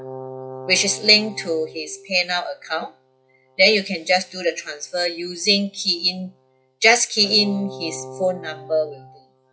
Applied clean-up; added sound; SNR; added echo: classical method log-MMSE.